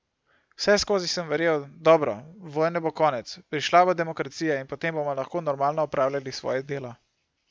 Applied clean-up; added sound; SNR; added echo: none; none; none; none.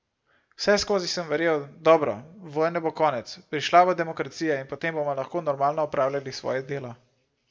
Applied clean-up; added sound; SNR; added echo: none; none; none; reverberation time 0.4 s.